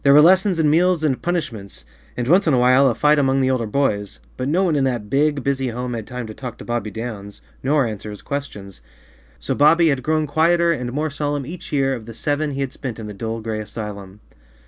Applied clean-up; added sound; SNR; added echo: none; none; none; none.